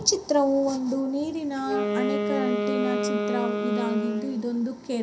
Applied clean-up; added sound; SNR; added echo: none; Wind instrument, woodwind instrument; 2 dB; reverberation time 0.3 s.